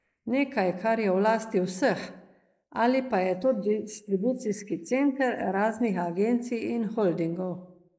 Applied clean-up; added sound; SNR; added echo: neural mask model Resemble Enhance denoiser.